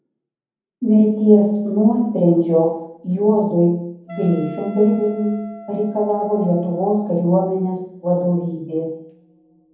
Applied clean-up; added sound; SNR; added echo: none; Wind instrument, woodwind instrument; 19 dB; reverberation time 0.7 s.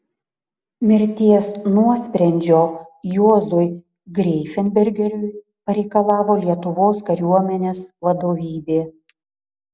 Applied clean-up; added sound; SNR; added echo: none; none; none; none.